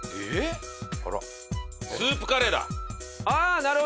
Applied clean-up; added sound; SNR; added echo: none; none; none; none.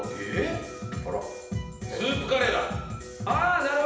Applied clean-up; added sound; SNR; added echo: none; none; none; reverberation time 0.8 s.